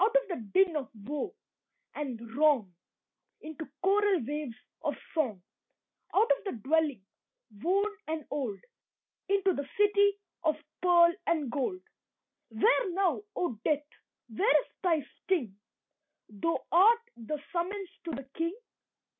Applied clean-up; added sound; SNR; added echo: none; none; none; none.